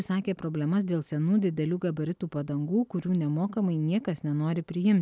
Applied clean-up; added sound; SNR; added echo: none; none; none; none.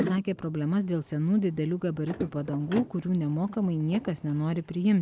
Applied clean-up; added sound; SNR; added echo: neural mask model Resemble Enhance denoiser.